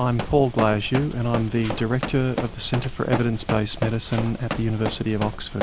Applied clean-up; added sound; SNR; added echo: none; Run; 7 dB; none.